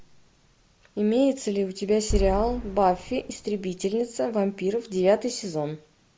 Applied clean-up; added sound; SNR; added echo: none; Boom; 6 dB; none.